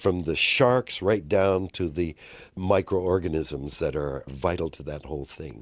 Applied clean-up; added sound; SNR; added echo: none; none; none; none.